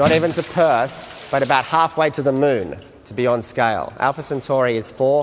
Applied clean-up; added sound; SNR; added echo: none; Bathtub (filling or washing) / Splash, splatter; 16 dB; none.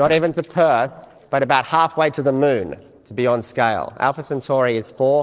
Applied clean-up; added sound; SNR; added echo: neural separator model SepFormer DNS4.